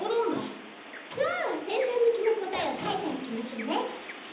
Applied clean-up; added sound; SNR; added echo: none; Bird vocalization, bird call, bird song; 14 dB; reverberation time 0.8 s.